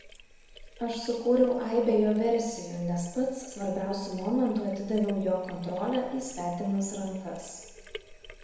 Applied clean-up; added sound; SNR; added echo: none; Sink (filling or washing); 19 dB; reverberation time 1.0 s.